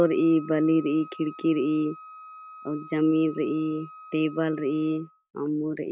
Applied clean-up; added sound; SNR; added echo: none; Wind instrument, woodwind instrument; 20 dB; none.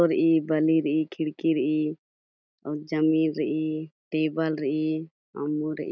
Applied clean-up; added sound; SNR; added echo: none; none; none; none.